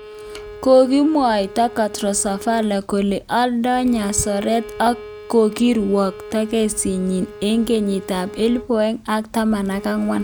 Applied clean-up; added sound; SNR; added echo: none; Bowed string instrument; 17 dB; none.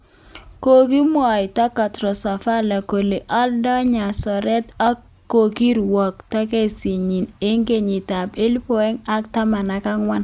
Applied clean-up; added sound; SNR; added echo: none; none; none; none.